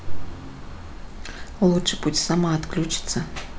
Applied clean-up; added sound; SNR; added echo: none; none; none; none.